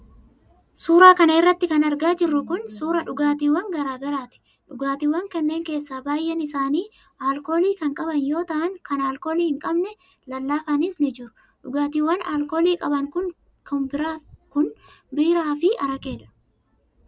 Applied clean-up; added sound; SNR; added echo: none; none; none; none.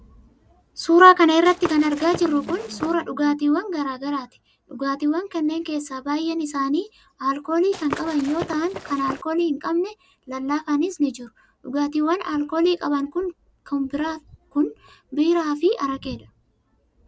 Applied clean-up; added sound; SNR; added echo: none; Walk, footsteps / Run; 11 dB; none.